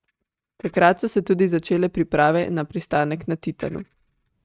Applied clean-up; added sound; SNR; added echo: neural mask model RNNoise.